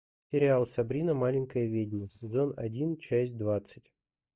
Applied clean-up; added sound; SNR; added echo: neural mask model DeepFilterNet 3.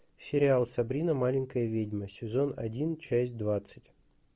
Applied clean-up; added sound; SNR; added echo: none; none; none; none.